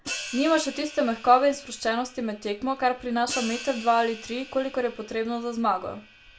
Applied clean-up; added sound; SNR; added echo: none; Hi-hat; 15 dB; reverberation time 0.2 s.